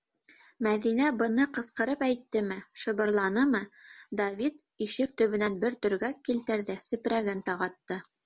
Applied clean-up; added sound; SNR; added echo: none; none; none; none.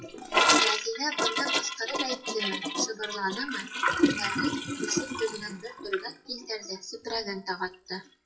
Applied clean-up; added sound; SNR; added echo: classical method WPE with log-MMSE.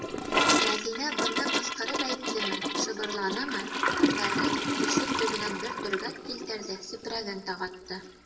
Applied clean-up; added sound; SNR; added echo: none; Toilet flush / Gurgling; -5 dB; reverberation time 0.8 s.